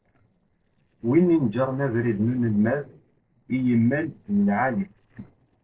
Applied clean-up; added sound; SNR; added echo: neural separator model SepFormer DNS4.